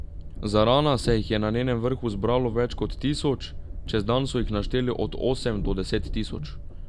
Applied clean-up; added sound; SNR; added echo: none; Train; 7 dB; none.